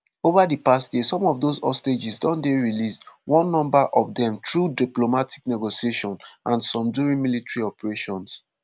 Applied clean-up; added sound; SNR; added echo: none; none; none; none.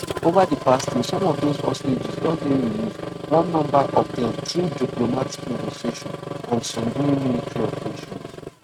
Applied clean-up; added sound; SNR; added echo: neural mask model RNNoise.